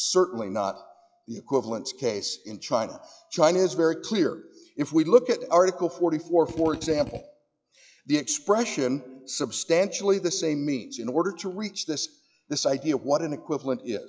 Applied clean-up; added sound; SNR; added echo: classical method log-MMSE.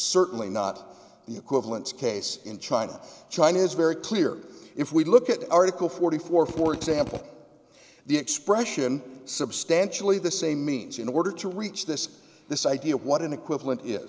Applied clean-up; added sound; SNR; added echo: none; Drill; 11 dB; none.